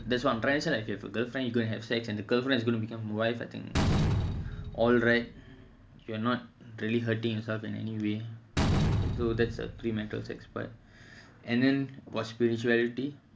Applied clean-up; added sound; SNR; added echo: none; Slam; 5 dB; none.